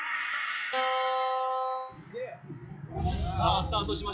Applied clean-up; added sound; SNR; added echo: classical method log-MMSE.